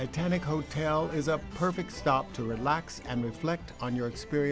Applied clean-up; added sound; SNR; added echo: none; none; none; none.